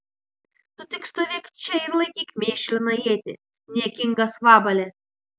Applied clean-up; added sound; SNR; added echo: none; none; none; none.